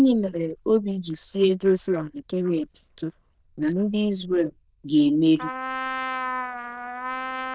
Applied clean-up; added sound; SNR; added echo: neural diffusion model UNIVERSE++.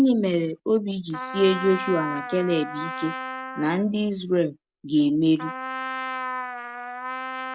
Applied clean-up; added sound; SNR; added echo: none; Trumpet; 9 dB; none.